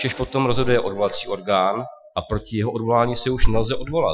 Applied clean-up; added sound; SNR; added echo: classical method Wiener filter.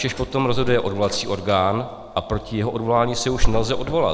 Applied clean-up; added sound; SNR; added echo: none; Drawer open or close; 4 dB; none.